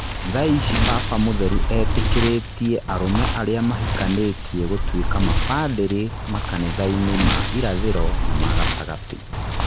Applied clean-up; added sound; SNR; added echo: none; Wind; -2 dB; none.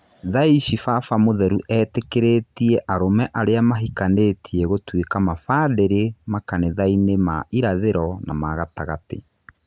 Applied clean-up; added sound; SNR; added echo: none; none; none; none.